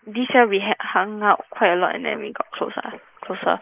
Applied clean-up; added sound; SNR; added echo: neural mask model Resemble Enhance denoiser.